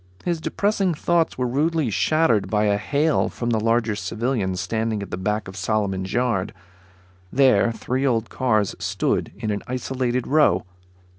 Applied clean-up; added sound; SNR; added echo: none; none; none; none.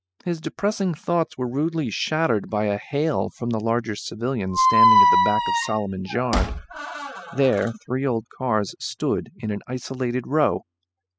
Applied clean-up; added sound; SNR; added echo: classical method spectral subtraction.